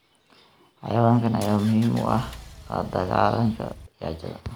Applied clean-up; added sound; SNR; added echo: none; Engine; 17 dB; none.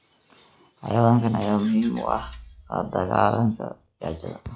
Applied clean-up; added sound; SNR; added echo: classical method log-MMSE.